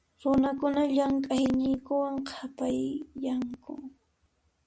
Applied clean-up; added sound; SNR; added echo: none; none; none; none.